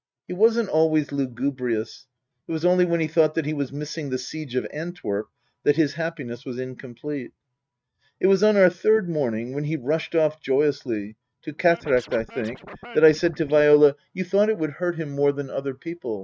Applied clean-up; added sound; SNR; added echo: neural mask model RNNoise.